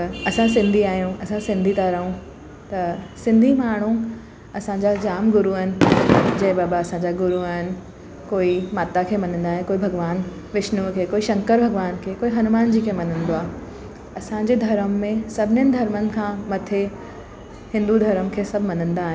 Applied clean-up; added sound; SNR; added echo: none; Fireworks; -2 dB; none.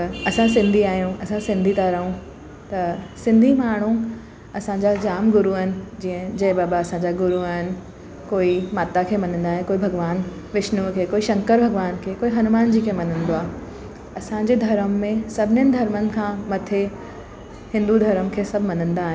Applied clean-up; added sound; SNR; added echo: none; none; none; none.